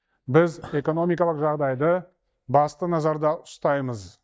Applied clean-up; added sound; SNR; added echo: neural mask model DeepFilterNet 3.